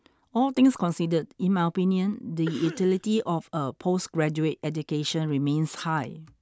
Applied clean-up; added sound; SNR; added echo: none; Cough; 16 dB; none.